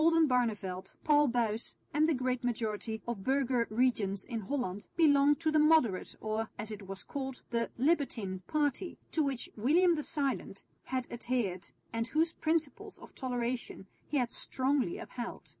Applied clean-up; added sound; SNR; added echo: none; none; none; none.